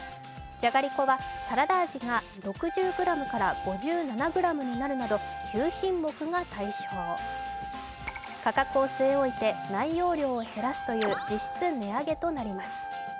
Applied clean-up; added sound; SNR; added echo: none; Wind instrument, woodwind instrument; 9 dB; none.